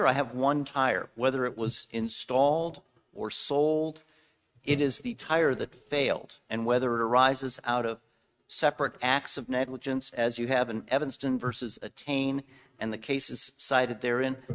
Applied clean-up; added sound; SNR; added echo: neural mask model RNNoise.